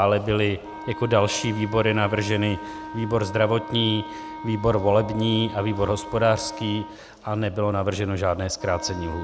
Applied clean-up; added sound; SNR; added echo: none; Wind instrument, woodwind instrument; 14 dB; none.